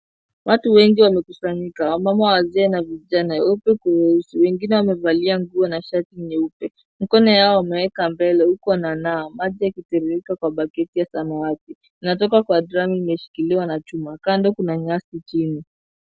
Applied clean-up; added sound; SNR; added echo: none; none; none; none.